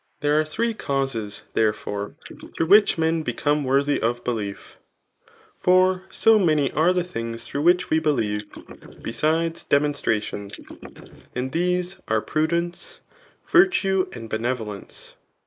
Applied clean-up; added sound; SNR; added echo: neural mask model Resemble Enhance denoiser.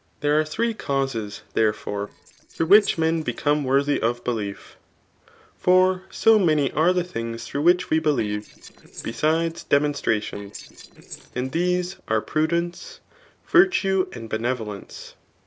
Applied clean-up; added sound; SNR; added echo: neural separator model SepFormer DNS4.